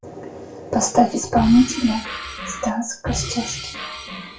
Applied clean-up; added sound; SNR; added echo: classical method WPE with log-MMSE.